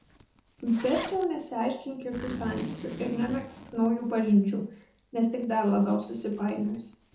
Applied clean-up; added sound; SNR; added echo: none; Zipper (clothing); 14 dB; reverberation time 0.6 s.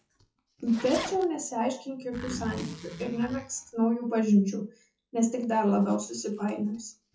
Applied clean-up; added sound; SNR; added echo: classical method WPE with log-MMSE.